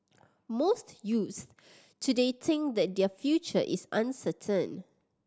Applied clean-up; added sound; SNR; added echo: none; none; none; none.